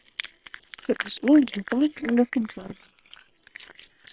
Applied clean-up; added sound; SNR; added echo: neural separator model SepFormer WHAM!.